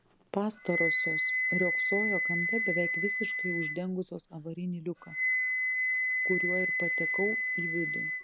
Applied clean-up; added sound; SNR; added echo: none; Wind instrument, woodwind instrument; -4 dB; none.